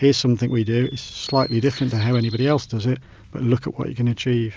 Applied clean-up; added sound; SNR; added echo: none; Bird vocalization, bird call, bird song; 18 dB; none.